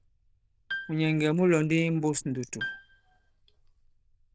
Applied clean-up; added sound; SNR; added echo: neural diffusion model UNIVERSE++.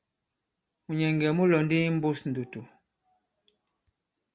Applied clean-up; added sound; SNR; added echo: none; none; none; none.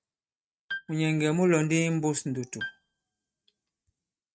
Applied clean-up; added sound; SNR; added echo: neural mask model RNNoise.